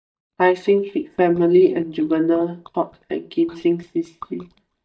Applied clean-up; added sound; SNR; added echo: neural mask model DeepFilterNet 3.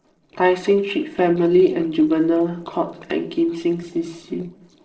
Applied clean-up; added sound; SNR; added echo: neural separator model SepFormer DNS4.